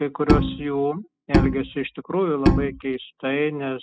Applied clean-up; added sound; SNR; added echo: classical method spectral subtraction.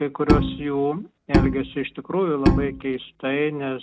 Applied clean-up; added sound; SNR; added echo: none; Bowed string instrument; -1 dB; none.